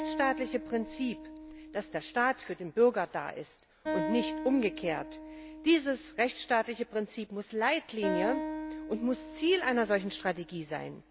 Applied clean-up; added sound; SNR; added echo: none; Acoustic guitar; 9 dB; none.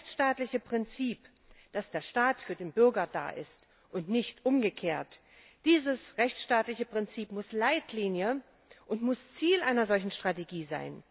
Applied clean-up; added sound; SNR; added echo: none; none; none; none.